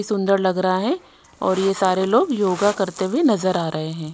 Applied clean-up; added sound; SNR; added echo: none; none; none; none.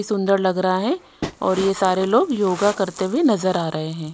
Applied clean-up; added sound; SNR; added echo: none; Train; 16 dB; none.